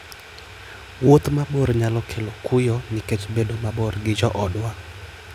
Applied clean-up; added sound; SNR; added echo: none; Boiling; 20 dB; none.